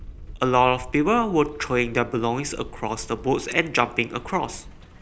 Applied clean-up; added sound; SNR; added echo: none; Truck; 17 dB; none.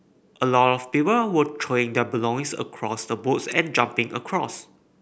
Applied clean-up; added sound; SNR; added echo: none; none; none; none.